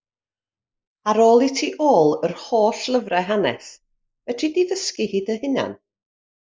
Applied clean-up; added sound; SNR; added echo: neural mask model Resemble Enhance denoiser.